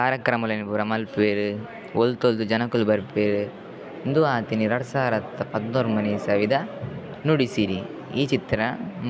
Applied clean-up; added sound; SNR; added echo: none; none; none; none.